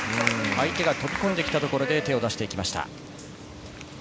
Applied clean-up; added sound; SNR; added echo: none; Finger snapping; 12 dB; none.